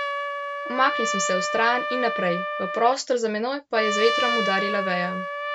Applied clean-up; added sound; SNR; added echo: none; Trumpet; 2 dB; none.